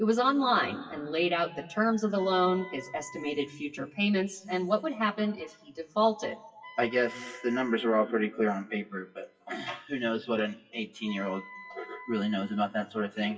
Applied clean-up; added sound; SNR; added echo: classical method WPE with log-MMSE.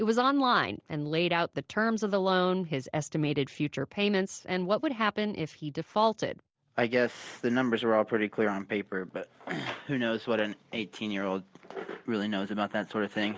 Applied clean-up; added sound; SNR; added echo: none; none; none; none.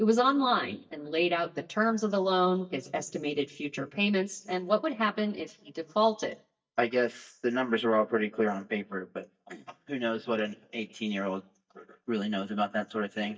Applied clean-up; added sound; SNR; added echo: neural mask model DeepFilterNet 3.